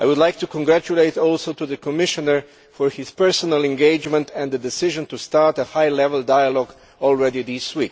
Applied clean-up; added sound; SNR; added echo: none; none; none; none.